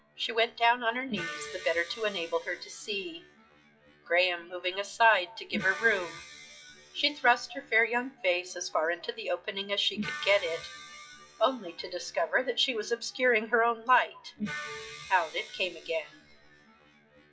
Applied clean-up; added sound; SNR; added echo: classical method WPE with log-MMSE.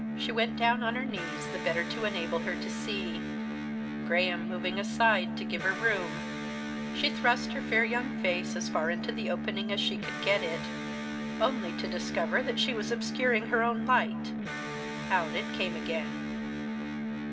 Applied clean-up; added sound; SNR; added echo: none; Electric guitar; 2 dB; reverberation time 1.8 s.